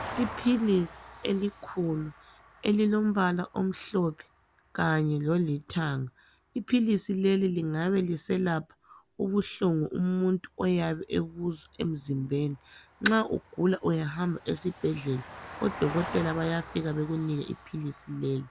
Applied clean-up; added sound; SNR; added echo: none; Vehicle; 18 dB; none.